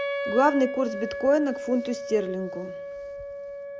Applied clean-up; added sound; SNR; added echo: none; Wind instrument, woodwind instrument; 6 dB; none.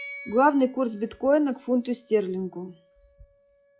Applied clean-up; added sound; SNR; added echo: classical method log-MMSE.